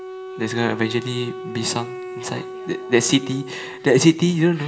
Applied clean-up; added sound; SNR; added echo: none; Wind instrument, woodwind instrument; 12 dB; reverberation time 0.5 s.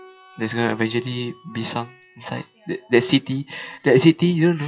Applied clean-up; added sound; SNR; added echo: classical method WPE with log-MMSE.